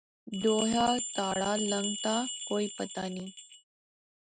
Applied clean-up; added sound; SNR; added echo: none; Bell; 5 dB; none.